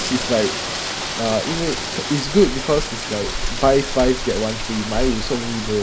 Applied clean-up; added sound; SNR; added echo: none; Rain; 4 dB; none.